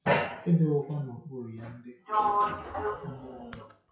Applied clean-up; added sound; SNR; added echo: classical method WPE with log-MMSE.